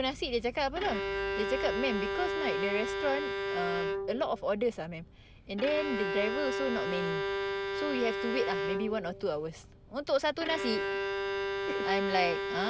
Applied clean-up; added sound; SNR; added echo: none; Bowed string instrument; 1 dB; none.